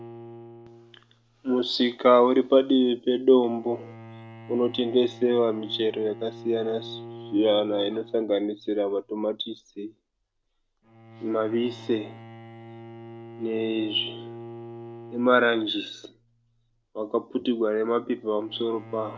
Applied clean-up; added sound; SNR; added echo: none; Bowed string instrument; 18 dB; none.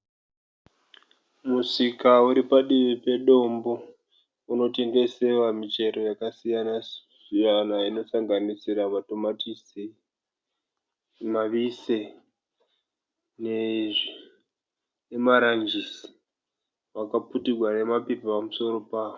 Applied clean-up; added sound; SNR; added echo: none; none; none; none.